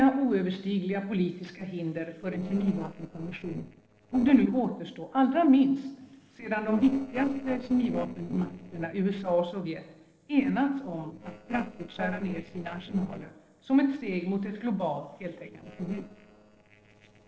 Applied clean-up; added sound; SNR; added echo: neural separator model SepFormer DNS4.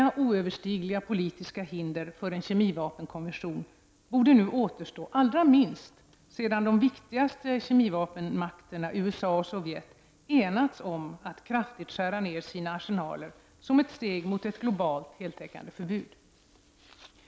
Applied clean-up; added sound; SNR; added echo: none; none; none; none.